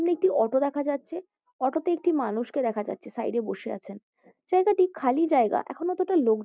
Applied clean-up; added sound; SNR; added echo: none; none; none; none.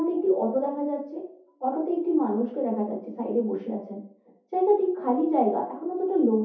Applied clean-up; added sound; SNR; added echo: none; none; none; reverberation time 0.5 s.